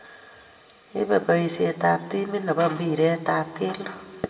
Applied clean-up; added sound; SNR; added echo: none; none; none; reverberation time 1.3 s.